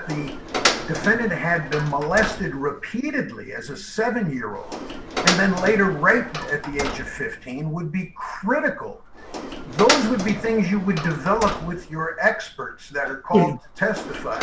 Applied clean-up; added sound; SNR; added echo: none; Door; 7 dB; none.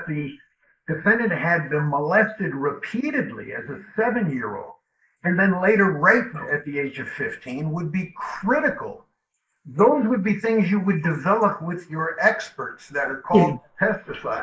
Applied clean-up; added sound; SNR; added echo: neural mask model Resemble Enhance denoiser.